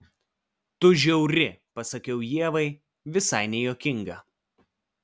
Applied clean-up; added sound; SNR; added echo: none; none; none; none.